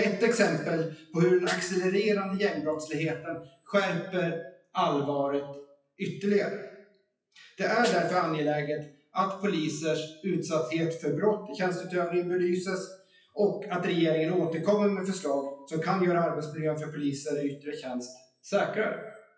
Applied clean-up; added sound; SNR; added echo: classical method WPE with log-MMSE.